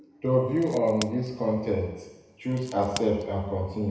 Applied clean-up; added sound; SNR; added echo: none; Crack; 17 dB; reverberation time 1.0 s.